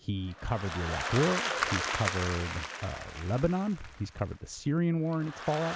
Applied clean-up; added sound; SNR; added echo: none; Applause; 5 dB; none.